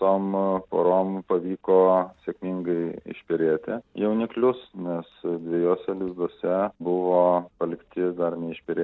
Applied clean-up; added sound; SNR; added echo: none; none; none; none.